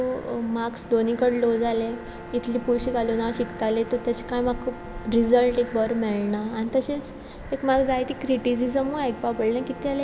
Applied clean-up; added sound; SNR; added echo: none; Bowed string instrument; 19 dB; none.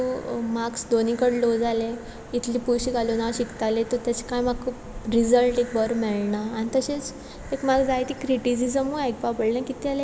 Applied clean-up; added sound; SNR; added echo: none; none; none; none.